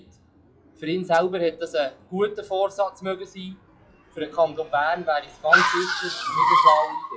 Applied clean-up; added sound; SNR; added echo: classical method WPE with log-MMSE.